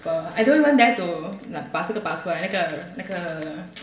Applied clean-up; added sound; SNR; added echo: none; none; none; reverberation time 1.6 s.